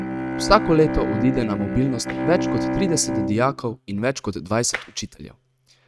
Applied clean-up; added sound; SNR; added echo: neural mask model RNNoise.